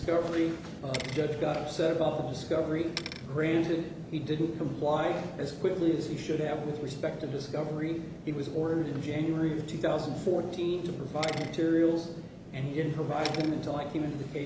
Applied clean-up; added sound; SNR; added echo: none; Bicycle; 15 dB; none.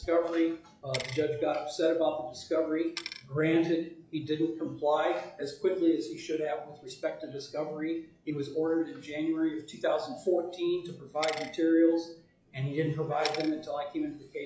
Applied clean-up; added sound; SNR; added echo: classical method log-MMSE.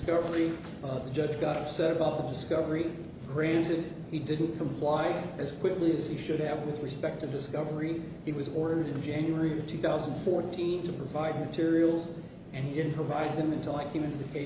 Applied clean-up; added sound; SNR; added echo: none; none; none; none.